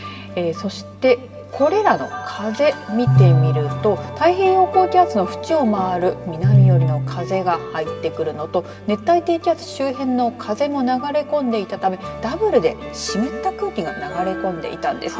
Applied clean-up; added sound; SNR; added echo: none; Piano; -2 dB; reverberation time 2.2 s.